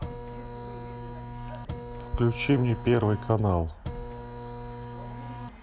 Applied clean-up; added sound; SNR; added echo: none; Printer; 9 dB; none.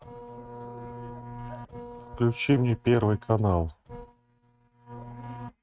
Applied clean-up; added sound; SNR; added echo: neural mask model RNNoise.